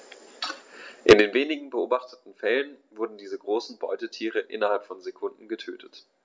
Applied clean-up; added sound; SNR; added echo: none; none; none; none.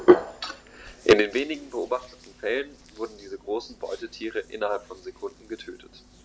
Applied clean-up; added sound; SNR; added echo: none; Hands; 1 dB; none.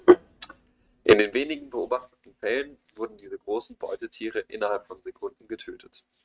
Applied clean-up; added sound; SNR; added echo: neural mask model RNNoise.